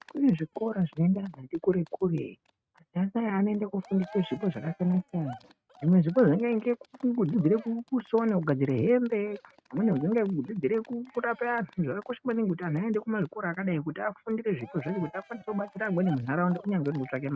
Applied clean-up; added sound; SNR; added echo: neural mask model RNNoise.